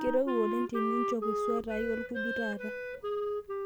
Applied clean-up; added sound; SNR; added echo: none; Wind instrument, woodwind instrument; 0 dB; none.